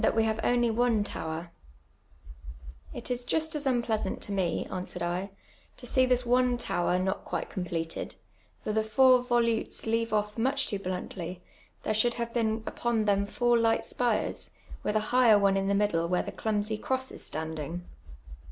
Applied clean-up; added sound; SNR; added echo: none; none; none; none.